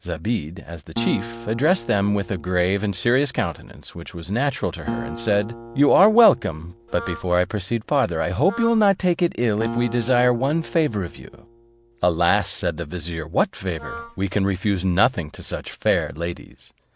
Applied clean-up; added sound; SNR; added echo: none; Acoustic guitar + Wind instrument, woodwind instrument; 14 dB; none.